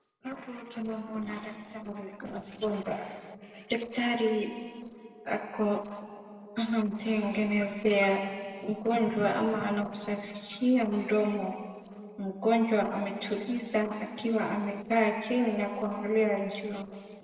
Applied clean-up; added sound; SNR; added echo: neural separator model SepFormer DNS4.